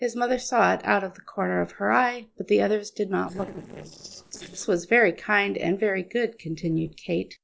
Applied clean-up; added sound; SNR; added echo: neural separator model SepFormer DNS4.